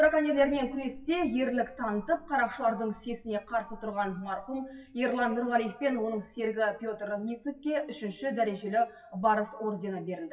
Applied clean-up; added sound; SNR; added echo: classical method WPE with log-MMSE.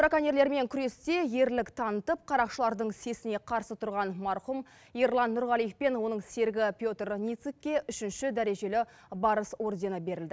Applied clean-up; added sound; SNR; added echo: none; none; none; none.